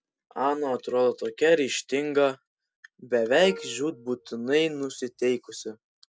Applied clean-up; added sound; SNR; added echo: none; Plucked string instrument; 18 dB; none.